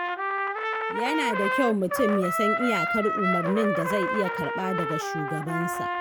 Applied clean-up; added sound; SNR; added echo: none; Trumpet; 0 dB; none.